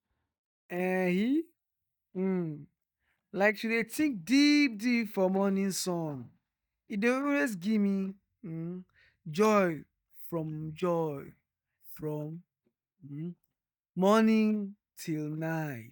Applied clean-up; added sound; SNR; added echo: neural mask model DeepFilterNet 3.